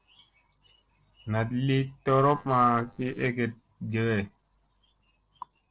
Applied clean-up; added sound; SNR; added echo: neural separator model SepFormer DNS4.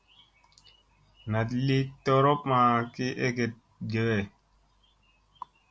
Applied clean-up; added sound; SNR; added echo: none; none; none; none.